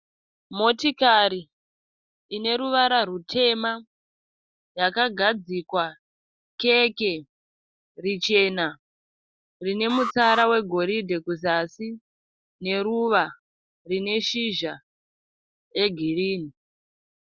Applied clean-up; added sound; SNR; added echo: none; Alarm; 9 dB; none.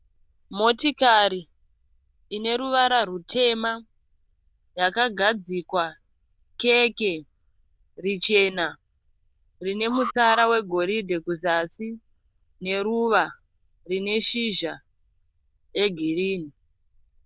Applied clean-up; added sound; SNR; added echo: neural diffusion model UNIVERSE++.